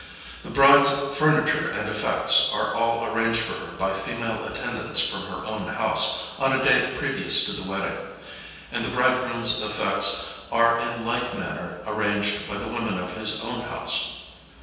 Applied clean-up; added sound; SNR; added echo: none; none; none; reverberation time 1.2 s.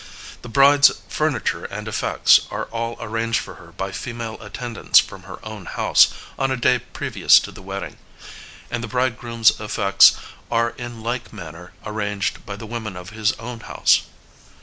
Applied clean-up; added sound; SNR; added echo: none; none; none; none.